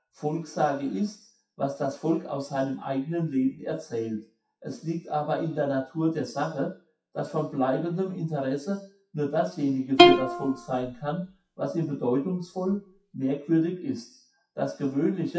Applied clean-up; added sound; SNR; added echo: classical method WPE with log-MMSE.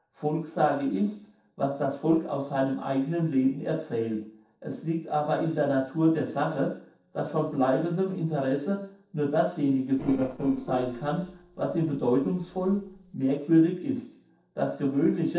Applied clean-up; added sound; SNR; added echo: neural separator model SepFormer DNS4.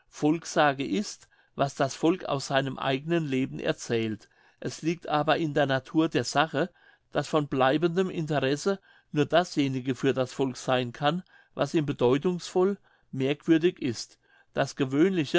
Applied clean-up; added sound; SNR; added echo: none; none; none; none.